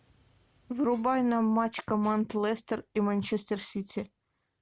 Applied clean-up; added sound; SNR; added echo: none; none; none; none.